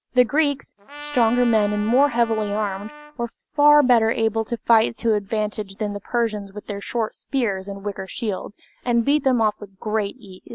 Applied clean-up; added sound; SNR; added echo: none; Trumpet; 16 dB; none.